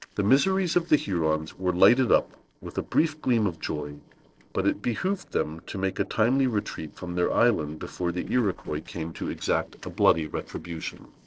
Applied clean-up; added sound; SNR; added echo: neural separator model SepFormer DNS4.